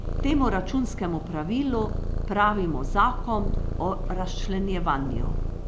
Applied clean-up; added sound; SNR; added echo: none; Purr; 1 dB; none.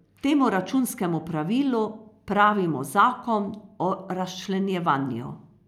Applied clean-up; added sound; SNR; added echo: none; none; none; none.